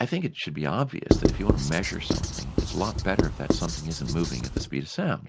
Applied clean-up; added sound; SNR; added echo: none; Writing; -3 dB; none.